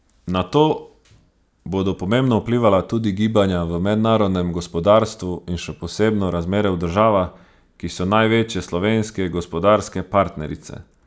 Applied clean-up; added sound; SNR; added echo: none; none; none; none.